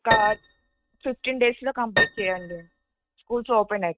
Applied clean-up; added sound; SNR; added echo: neural mask model RNNoise.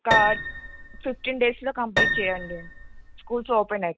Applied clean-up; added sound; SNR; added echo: none; Piano; 2 dB; none.